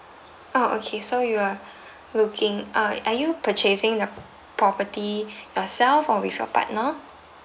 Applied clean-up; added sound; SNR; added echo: none; none; none; none.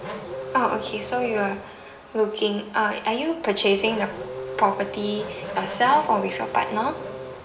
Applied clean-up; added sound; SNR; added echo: none; Race car, auto racing / Accelerating, revving, vroom; 11 dB; reverberation time 0.8 s.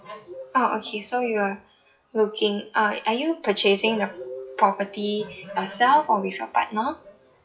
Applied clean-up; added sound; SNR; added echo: classical method WPE with log-MMSE.